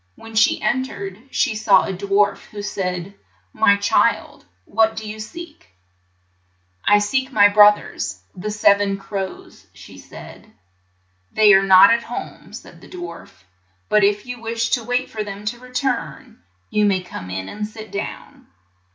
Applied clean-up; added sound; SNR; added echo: none; none; none; none.